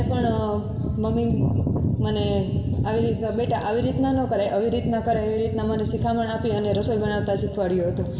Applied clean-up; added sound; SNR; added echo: none; none; none; reverberation time 1.6 s.